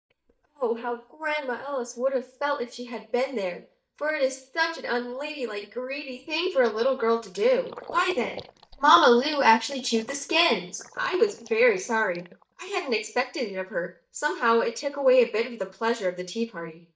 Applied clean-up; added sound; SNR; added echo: neural mask model DeepFilterNet 3.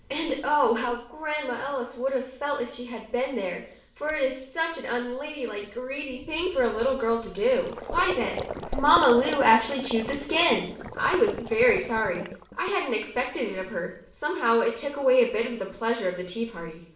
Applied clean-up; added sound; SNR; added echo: none; Gurgling; 15 dB; reverberation time 0.6 s.